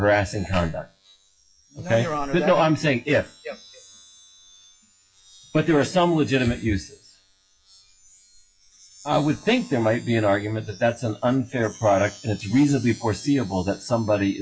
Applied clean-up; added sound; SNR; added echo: classical method log-MMSE.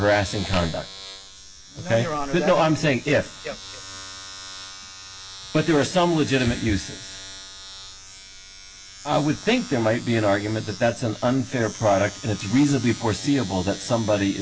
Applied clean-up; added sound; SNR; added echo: none; Domestic sounds, home sounds; 14 dB; none.